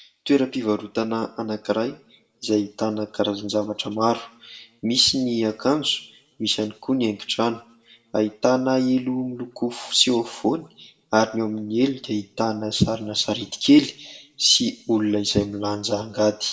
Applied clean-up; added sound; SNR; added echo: none; none; none; reverberation time 0.5 s.